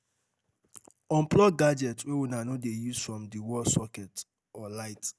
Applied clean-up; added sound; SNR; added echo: none; none; none; none.